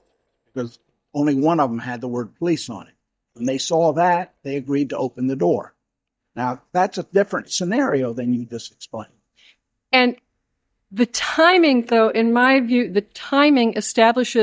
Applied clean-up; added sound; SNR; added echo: neural mask model DeepFilterNet 3.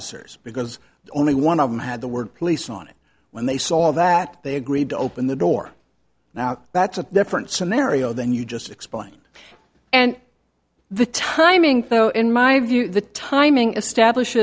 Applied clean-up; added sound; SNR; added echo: none; none; none; none.